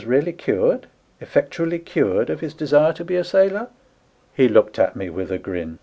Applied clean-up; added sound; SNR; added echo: none; none; none; none.